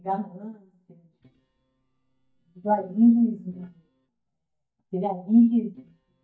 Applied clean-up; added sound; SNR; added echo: neural mask model DeepFilterNet 3.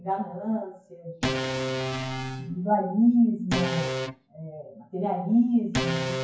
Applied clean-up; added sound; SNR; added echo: classical method WPE with log-MMSE.